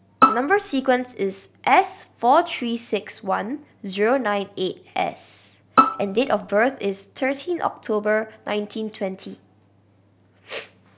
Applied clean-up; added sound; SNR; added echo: none; Bowed string instrument; -1 dB; none.